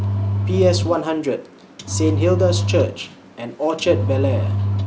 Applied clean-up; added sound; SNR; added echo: none; Engine; 0 dB; none.